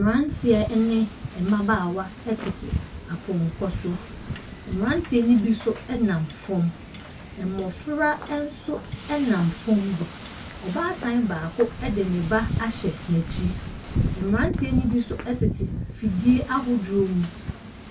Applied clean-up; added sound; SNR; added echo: none; Wind / Ocean; 7 dB; reverberation time 0.2 s.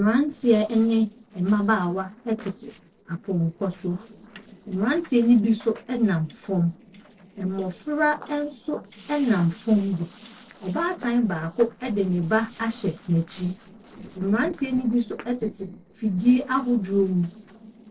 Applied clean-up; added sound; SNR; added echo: neural separator model SepFormer DNS4.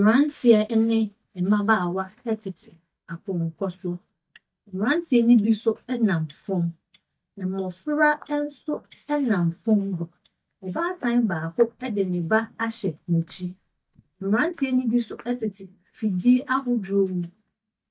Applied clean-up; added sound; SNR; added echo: neural mask model DeepFilterNet 3.